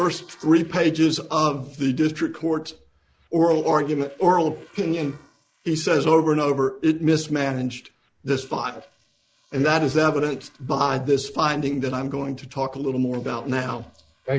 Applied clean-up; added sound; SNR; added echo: neural mask model Resemble Enhance denoiser.